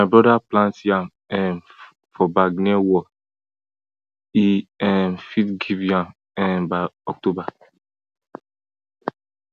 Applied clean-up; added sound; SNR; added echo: none; none; none; none.